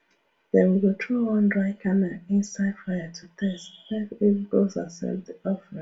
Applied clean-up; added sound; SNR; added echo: none; none; none; reverberation time 0.2 s.